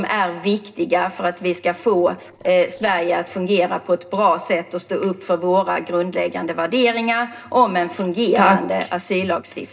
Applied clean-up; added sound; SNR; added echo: neural separator model SepFormer DNS4.